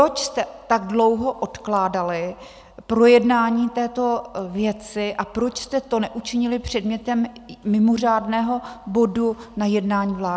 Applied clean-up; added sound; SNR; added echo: none; none; none; none.